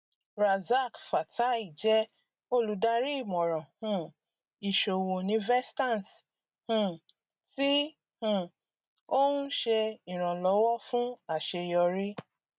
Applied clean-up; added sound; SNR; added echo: none; none; none; none.